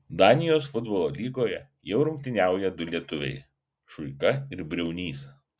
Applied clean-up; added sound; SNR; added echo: none; none; none; none.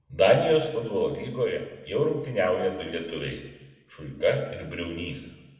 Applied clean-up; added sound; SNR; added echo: none; none; none; reverberation time 1.0 s.